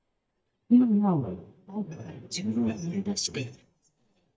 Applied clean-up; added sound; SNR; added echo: neural mask model DeepFilterNet 3.